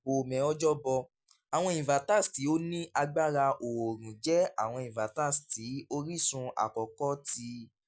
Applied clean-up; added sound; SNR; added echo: none; none; none; none.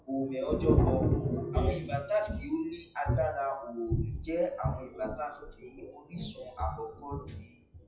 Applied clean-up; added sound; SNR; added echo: classical method WPE with log-MMSE.